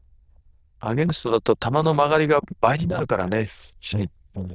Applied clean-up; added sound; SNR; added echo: neural diffusion model UNIVERSE++.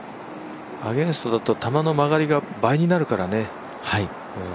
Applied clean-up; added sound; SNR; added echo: none; none; none; none.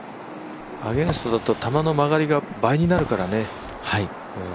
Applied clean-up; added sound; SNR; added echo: none; Drawer open or close; 13 dB; none.